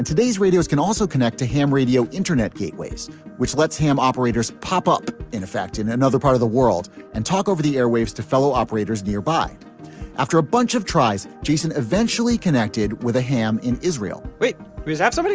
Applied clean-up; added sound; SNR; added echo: none; none; none; none.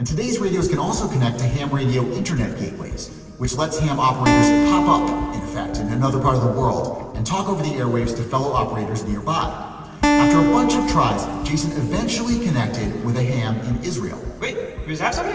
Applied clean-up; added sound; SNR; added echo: none; Acoustic guitar; 1 dB; reverberation time 2.5 s.